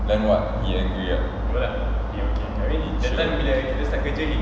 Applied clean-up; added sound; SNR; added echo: none; none; none; none.